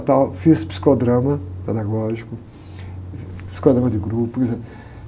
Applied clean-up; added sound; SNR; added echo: none; Bowed string instrument; 14 dB; none.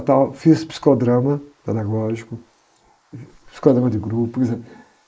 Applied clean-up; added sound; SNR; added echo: neural mask model Resemble Enhance denoiser.